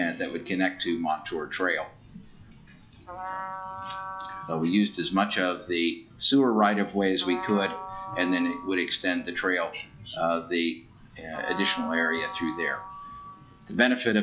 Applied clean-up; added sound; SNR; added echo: classical method log-MMSE.